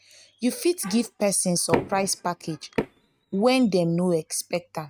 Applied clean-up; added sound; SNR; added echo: neural mask model RNNoise.